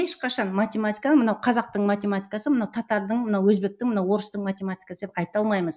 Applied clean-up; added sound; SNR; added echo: none; none; none; none.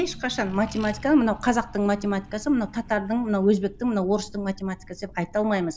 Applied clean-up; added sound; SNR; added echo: none; Accelerating, revving, vroom; 18 dB; none.